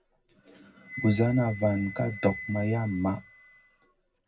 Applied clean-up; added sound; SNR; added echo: none; Wind instrument, woodwind instrument; 15 dB; reverberation time 0.4 s.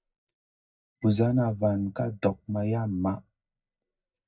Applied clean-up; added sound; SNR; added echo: neural mask model DeepFilterNet 3.